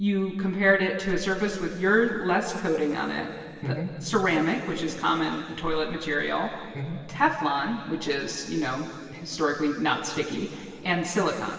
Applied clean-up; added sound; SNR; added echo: none; none; none; reverberation time 2.6 s.